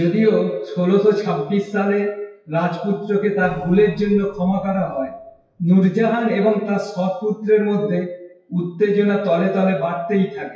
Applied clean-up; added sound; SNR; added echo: classical method WPE with log-MMSE.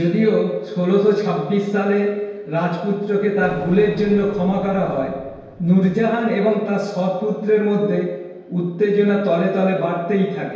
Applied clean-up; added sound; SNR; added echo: none; Explosion; 20 dB; reverberation time 1.2 s.